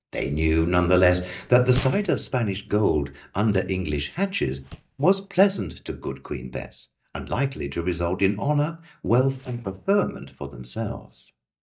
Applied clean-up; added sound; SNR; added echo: neural mask model DeepFilterNet 3.